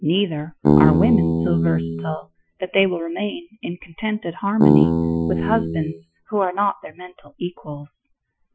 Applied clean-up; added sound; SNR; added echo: classical method Wiener filter.